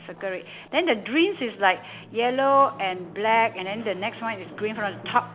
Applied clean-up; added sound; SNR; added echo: none; Drum; 20 dB; none.